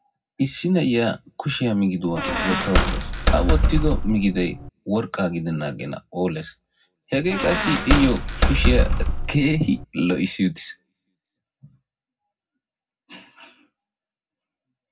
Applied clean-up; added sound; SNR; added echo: none; Squeak; -4 dB; reverberation time 0.3 s.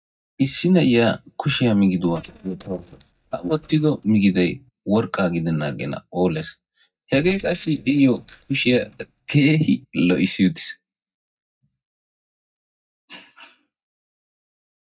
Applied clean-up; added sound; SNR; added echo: neural mask model DeepFilterNet 3.